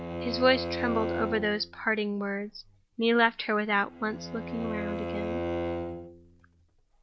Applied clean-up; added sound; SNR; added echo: none; Bowed string instrument; 6 dB; none.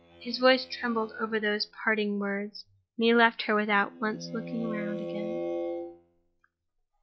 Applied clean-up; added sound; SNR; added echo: classical method log-MMSE.